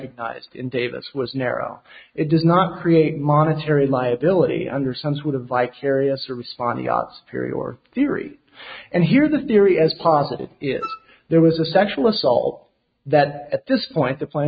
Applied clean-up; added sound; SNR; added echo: neural mask model RNNoise.